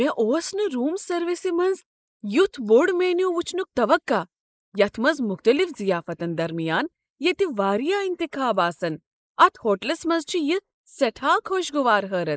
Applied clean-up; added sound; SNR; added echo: neural mask model Resemble Enhance denoiser.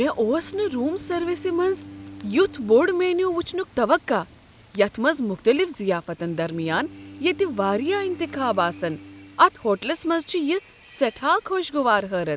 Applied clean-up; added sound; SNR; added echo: none; Bowed string instrument + Rain / Train; 18 dB; none.